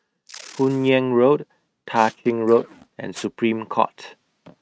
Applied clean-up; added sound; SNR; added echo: neural mask model RNNoise.